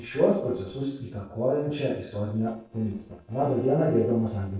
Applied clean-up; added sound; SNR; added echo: neural separator model SepFormer DNS4.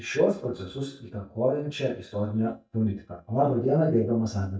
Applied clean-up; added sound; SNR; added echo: neural mask model DeepFilterNet 3.